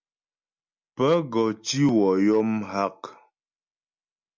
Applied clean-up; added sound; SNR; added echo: none; none; none; none.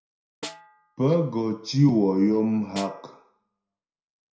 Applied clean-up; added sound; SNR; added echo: none; Snare drum; 19 dB; reverberation time 0.5 s.